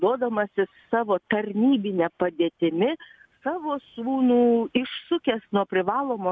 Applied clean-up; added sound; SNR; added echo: none; none; none; none.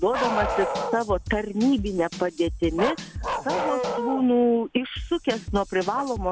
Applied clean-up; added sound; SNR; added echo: none; Bark + Drum / Drum kit; 6 dB; none.